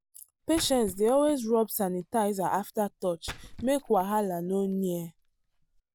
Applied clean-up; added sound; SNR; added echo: none; Splash, splatter; 20 dB; none.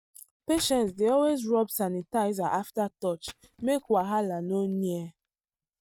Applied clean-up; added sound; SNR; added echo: neural mask model RNNoise.